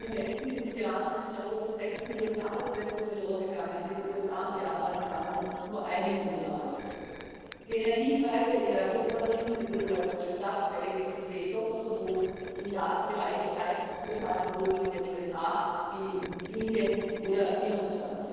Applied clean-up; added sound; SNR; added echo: neural separator model SepFormer DNS4.